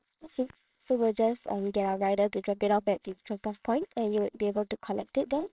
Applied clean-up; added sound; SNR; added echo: neural separator model SepFormer WHAMR!.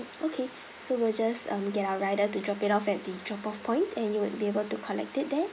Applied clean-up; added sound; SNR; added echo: none; none; none; none.